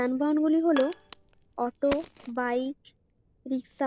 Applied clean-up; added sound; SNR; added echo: none; Bowed string instrument + Crack; 16 dB; none.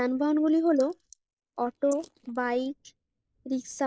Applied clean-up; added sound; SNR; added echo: neural mask model Resemble Enhance denoiser.